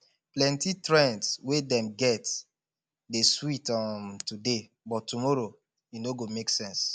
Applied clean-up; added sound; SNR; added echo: none; none; none; none.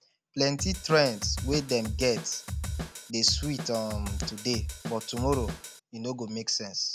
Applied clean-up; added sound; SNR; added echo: none; Drum kit; 5 dB; none.